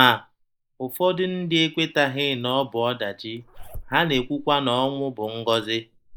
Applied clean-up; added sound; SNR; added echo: neural mask model Resemble Enhance denoiser.